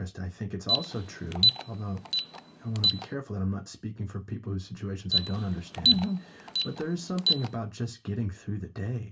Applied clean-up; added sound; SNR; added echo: none; Alarm; -2 dB; reverberation time 0.2 s.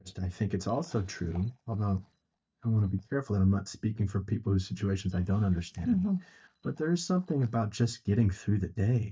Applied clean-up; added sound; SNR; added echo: neural mask model DeepFilterNet 3.